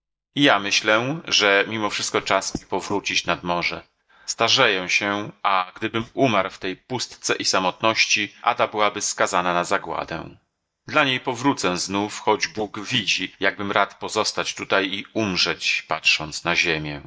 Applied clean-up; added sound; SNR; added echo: neural mask model DeepFilterNet 3.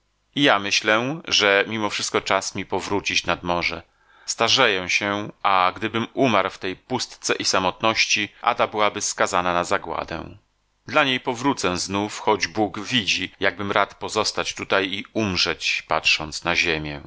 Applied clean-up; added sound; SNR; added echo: none; none; none; none.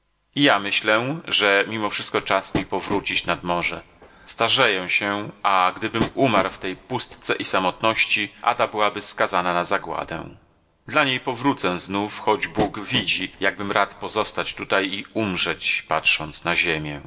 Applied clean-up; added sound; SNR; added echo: none; Train; 12 dB; reverberation time 0.3 s.